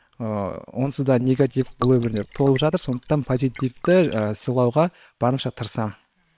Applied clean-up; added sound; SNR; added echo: neural separator model SepFormer WHAM!.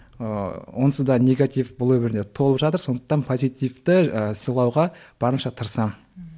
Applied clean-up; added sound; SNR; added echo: none; none; none; none.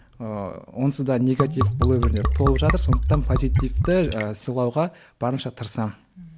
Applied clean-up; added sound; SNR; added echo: none; Liquid; -3 dB; none.